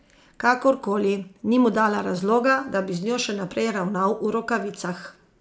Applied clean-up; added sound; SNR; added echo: none; none; none; none.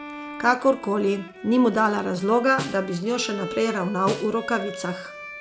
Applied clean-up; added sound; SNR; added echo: none; Snare drum + Bowed string instrument; 12 dB; none.